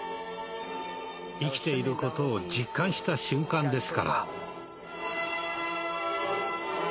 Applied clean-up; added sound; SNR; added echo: none; none; none; none.